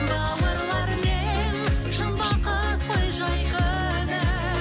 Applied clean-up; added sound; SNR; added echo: none; Thump, thud; 18 dB; none.